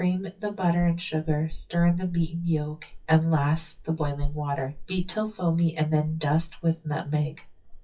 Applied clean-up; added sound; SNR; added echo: classical method WPE with log-MMSE.